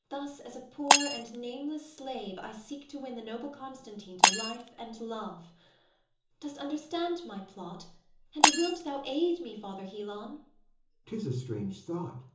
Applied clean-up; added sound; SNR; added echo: none; Shatter; -4 dB; reverberation time 0.6 s.